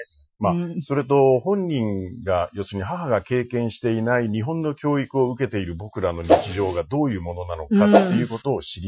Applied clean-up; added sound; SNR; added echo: classical method Wiener filter.